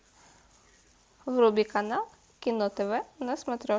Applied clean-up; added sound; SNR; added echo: none; none; none; none.